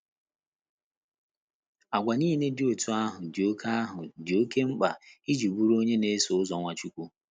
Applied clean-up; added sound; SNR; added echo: none; none; none; none.